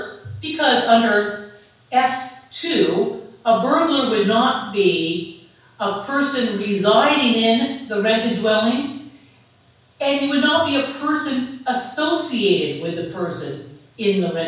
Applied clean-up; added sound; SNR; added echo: none; none; none; reverberation time 0.7 s.